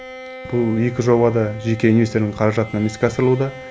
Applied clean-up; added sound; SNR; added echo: none; Bowed string instrument; 17 dB; none.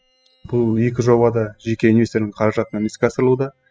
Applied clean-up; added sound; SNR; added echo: classical method spectral subtraction.